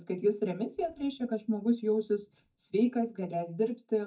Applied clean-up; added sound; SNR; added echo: neural mask model DeepFilterNet 3.